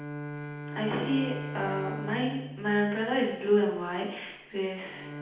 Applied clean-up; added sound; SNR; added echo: none; Bowed string instrument; 9 dB; reverberation time 0.8 s.